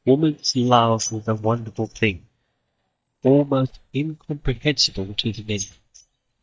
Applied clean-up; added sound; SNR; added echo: neural mask model DeepFilterNet 3.